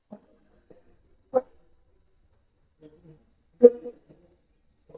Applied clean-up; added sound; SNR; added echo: neural mask model DeepFilterNet 3.